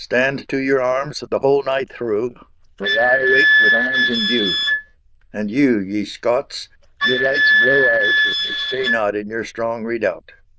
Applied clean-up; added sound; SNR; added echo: neural diffusion model UNIVERSE++.